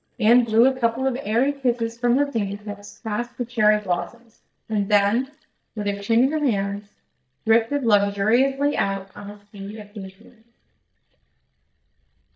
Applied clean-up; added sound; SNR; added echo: neural mask model DeepFilterNet 3.